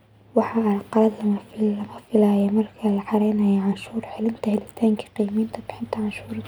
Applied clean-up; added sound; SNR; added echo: none; none; none; none.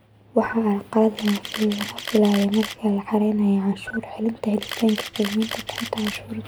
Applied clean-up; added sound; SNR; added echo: none; Camera; 12 dB; none.